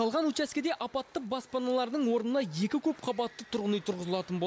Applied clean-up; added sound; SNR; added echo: none; none; none; none.